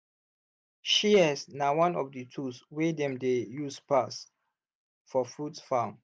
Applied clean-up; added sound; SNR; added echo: none; none; none; none.